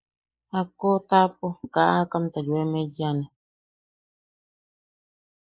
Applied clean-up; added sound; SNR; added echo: neural mask model Resemble Enhance denoiser.